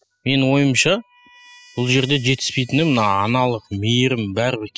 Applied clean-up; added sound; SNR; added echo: classical method spectral subtraction.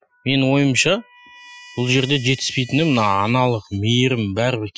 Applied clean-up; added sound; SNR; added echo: classical method Wiener filter.